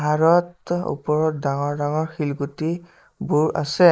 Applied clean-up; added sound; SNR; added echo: neural mask model Resemble Enhance denoiser.